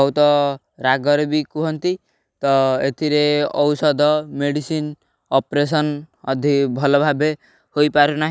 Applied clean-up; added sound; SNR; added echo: none; none; none; none.